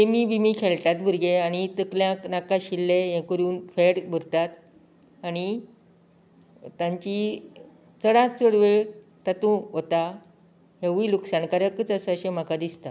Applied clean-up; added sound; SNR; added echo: none; none; none; none.